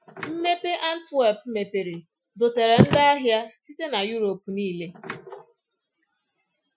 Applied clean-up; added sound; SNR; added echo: classical method Wiener filter.